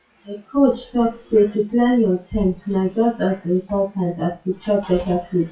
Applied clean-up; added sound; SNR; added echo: classical method WPE with log-MMSE.